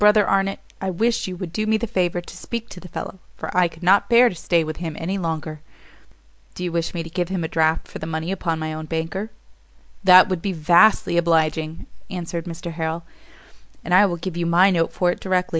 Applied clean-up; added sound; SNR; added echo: none; none; none; none.